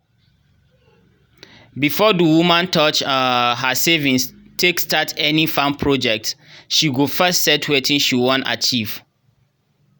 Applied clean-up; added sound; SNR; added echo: none; none; none; none.